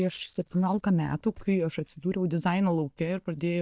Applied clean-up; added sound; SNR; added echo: neural mask model DeepFilterNet 3.